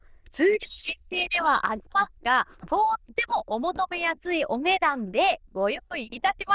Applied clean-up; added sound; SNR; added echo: neural diffusion model UNIVERSE++.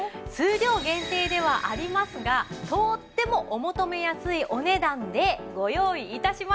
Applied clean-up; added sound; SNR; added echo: none; none; none; none.